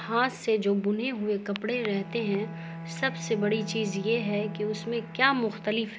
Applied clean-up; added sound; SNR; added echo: none; Bowed string instrument; 12 dB; none.